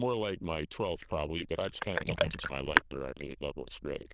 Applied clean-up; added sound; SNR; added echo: neural diffusion model UNIVERSE++.